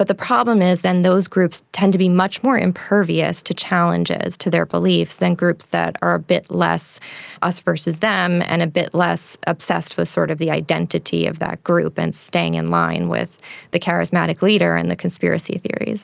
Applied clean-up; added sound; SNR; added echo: none; none; none; none.